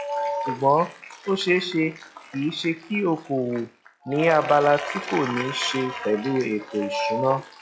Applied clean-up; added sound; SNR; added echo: classical method log-MMSE.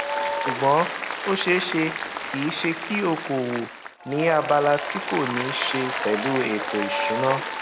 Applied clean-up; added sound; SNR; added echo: none; Applause; 4 dB; none.